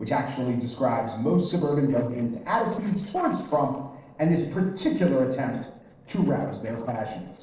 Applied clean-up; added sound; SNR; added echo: neural separator model SepFormer DNS4.